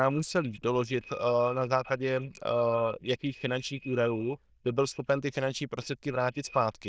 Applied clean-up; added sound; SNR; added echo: neural diffusion model UNIVERSE++.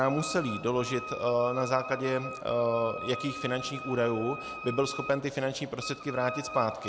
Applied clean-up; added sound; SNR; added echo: none; Wind instrument, woodwind instrument; 10 dB; none.